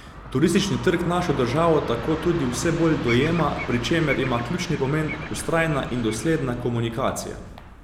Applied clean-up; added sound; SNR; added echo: none; Bird vocalization, bird call, bird song + Train; 11 dB; none.